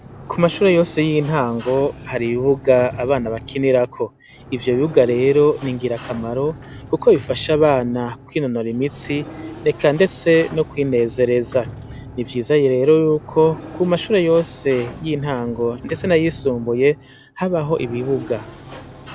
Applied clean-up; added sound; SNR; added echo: none; Sliding door; 17 dB; none.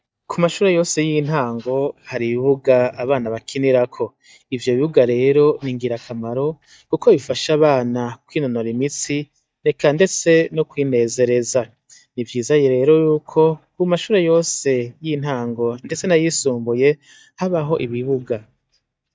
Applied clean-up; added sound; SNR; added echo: neural mask model DeepFilterNet 3.